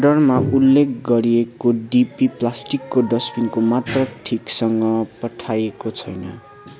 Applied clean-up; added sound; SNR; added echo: none; none; none; none.